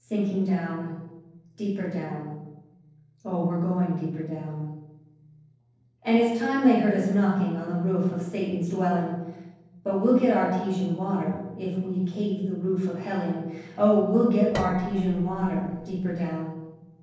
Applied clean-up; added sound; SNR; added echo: neural separator model SepFormer DNS4.